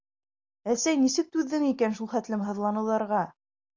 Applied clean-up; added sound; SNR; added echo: none; none; none; none.